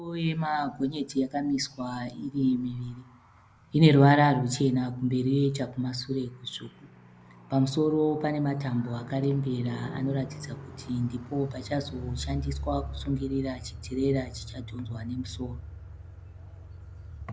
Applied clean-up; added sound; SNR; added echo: none; Car; 14 dB; none.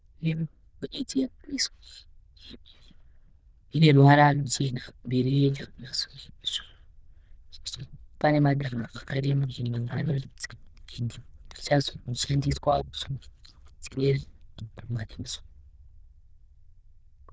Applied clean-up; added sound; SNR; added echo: neural diffusion model UNIVERSE++.